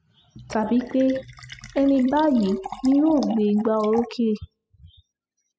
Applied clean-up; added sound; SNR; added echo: classical method spectral subtraction.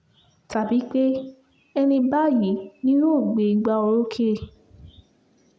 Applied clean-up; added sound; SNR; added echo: none; none; none; none.